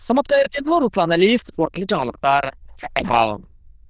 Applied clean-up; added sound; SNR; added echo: neural diffusion model UNIVERSE++.